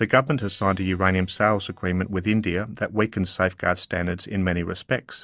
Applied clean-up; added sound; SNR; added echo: neural separator model SepFormer DNS4.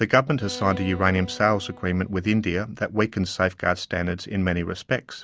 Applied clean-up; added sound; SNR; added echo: none; Bowed string instrument; 17 dB; none.